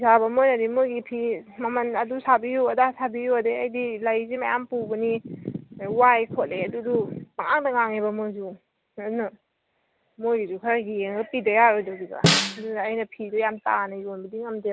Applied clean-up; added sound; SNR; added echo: none; Snare drum; 0 dB; none.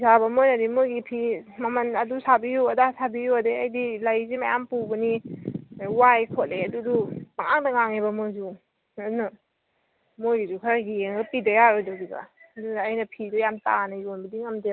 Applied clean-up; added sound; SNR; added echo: none; none; none; none.